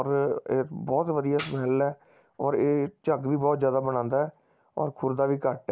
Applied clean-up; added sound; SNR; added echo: none; Tambourine; 2 dB; none.